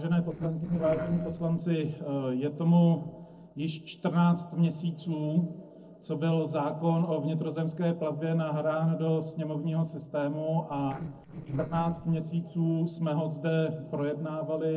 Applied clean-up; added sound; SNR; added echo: neural separator model SepFormer DNS4.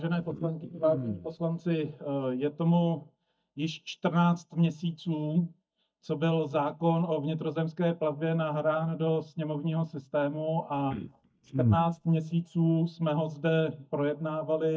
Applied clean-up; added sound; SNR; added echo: neural mask model DeepFilterNet 3.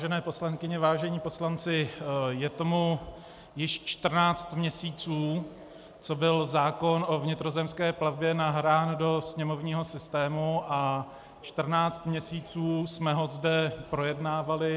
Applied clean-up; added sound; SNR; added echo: none; none; none; none.